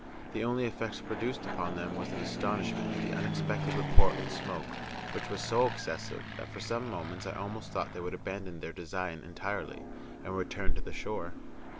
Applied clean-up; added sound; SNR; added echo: none; Fixed-wing aircraft, airplane; 9 dB; none.